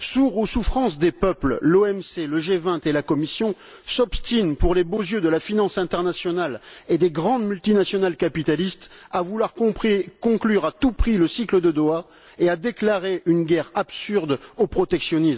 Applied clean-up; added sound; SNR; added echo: none; none; none; none.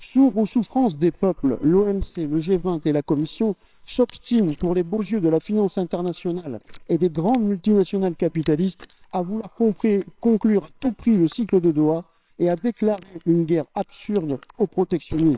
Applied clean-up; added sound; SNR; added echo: neural separator model SepFormer WHAMR!.